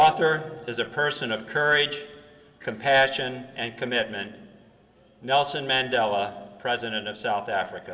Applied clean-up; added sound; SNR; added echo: none; none; none; none.